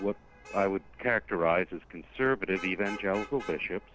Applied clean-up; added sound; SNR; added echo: none; Traffic noise, roadway noise / Vehicle horn, car horn, honking; 17 dB; none.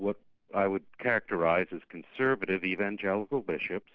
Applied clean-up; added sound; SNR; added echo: none; none; none; none.